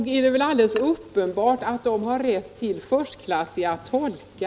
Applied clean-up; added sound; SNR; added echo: none; none; none; none.